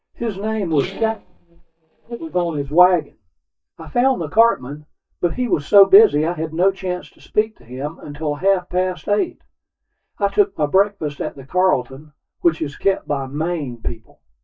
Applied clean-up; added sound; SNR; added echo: neural mask model DeepFilterNet 3.